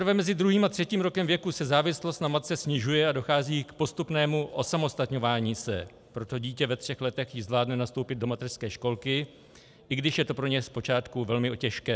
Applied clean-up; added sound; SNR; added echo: none; none; none; none.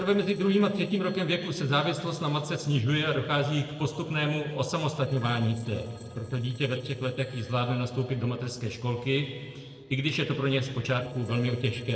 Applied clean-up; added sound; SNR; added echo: neural separator model SepFormer DNS4.